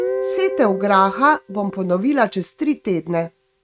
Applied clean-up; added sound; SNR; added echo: neural mask model RNNoise.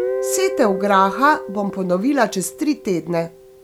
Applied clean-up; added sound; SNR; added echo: none; Guitar; 9 dB; none.